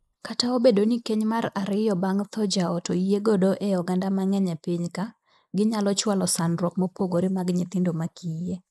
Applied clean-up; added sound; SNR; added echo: neural mask model Resemble Enhance denoiser.